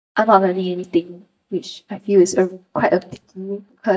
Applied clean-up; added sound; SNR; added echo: neural mask model DeepFilterNet 3.